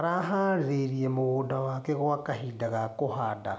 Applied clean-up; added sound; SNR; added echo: none; none; none; none.